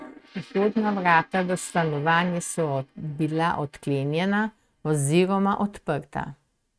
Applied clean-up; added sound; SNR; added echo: neural mask model RNNoise.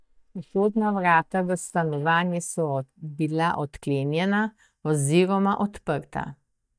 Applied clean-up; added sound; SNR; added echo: neural mask model DeepFilterNet 3.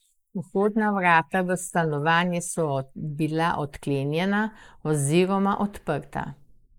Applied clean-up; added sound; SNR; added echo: neural mask model Resemble Enhance denoiser.